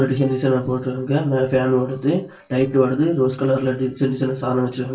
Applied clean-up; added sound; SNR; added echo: neural separator model SepFormer DNS4.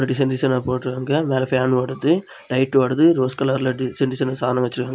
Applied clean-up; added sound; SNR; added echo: none; none; none; none.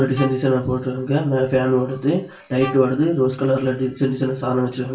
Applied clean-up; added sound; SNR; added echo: none; Bowed string instrument; 19 dB; reverberation time 0.3 s.